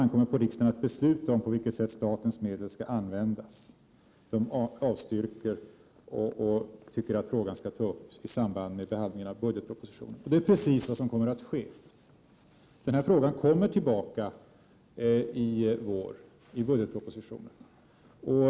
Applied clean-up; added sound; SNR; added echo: none; none; none; none.